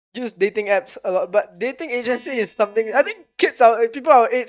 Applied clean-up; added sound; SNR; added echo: neural mask model DeepFilterNet 3.